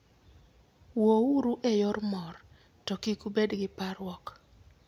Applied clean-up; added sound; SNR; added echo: none; none; none; none.